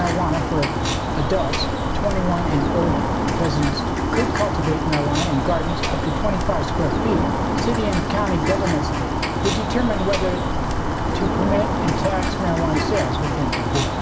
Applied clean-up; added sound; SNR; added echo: none; Bird; -3 dB; none.